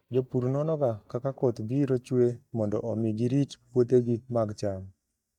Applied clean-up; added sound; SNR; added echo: neural mask model DeepFilterNet 3.